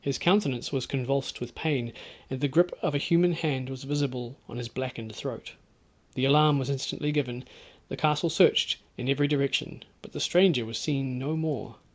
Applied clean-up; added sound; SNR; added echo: none; none; none; none.